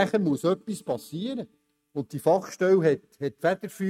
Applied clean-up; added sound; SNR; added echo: neural mask model RNNoise.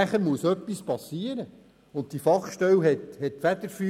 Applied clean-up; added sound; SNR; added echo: none; none; none; none.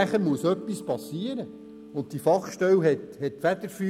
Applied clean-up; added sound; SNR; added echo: none; Mallet percussion; 16 dB; none.